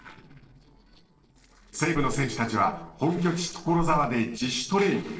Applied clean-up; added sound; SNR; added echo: neural separator model SepFormer DNS4.